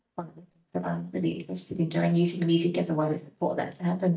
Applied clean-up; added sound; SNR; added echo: neural mask model DeepFilterNet 3.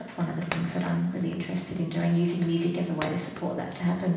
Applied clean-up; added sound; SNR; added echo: none; Shatter; 15 dB; reverberation time 0.9 s.